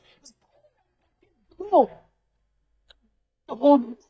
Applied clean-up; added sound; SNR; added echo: neural mask model DeepFilterNet 3.